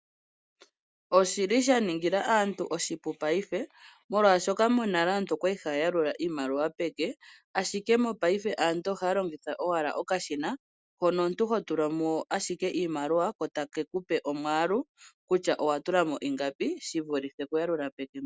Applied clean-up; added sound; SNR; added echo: none; none; none; none.